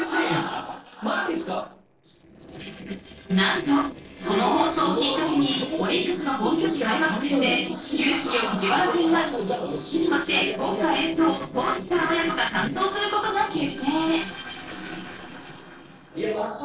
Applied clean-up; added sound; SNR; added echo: neural separator model SepFormer DNS4.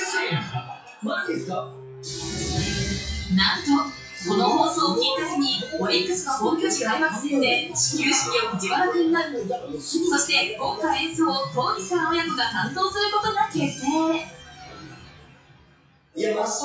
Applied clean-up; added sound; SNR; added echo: classical method WPE with log-MMSE.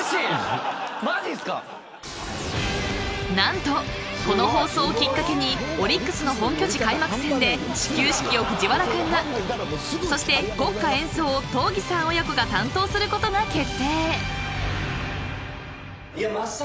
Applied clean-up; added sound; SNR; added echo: none; none; none; none.